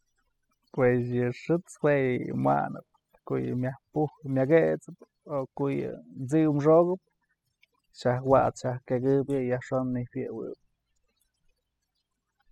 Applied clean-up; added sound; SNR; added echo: classical method spectral subtraction.